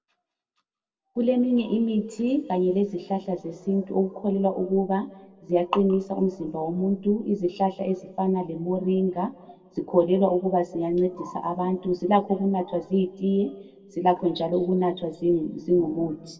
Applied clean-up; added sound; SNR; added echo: none; none; none; reverberation time 1.5 s.